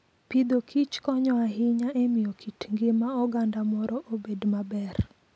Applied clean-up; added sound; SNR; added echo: none; none; none; none.